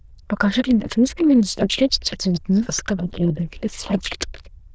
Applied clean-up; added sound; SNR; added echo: neural diffusion model UNIVERSE++.